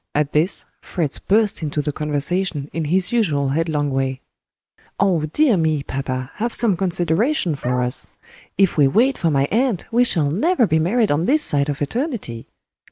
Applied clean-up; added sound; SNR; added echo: neural mask model Resemble Enhance denoiser.